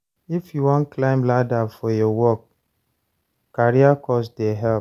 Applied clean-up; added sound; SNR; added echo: none; none; none; none.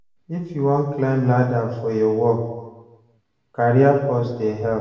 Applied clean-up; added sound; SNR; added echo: none; none; none; reverberation time 1.1 s.